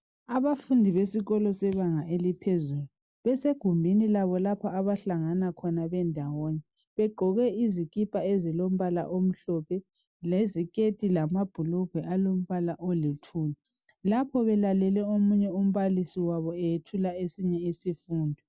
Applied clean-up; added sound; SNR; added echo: none; none; none; none.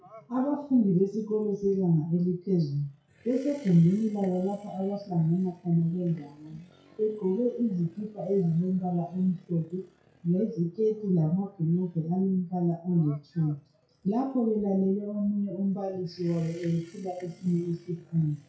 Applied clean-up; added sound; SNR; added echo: classical method WPE with log-MMSE.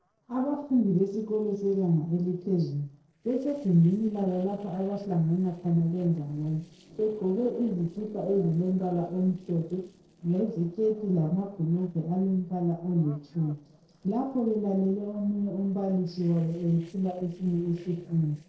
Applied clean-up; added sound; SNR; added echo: neural separator model SepFormer DNS4.